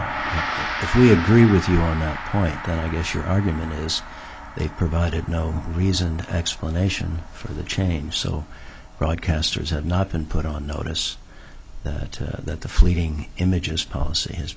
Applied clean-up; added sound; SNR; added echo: none; Gong; 13 dB; none.